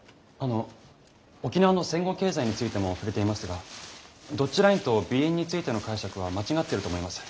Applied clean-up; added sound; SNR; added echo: none; none; none; none.